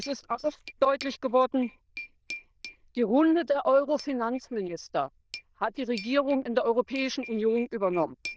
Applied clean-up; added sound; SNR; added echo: neural diffusion model UNIVERSE++.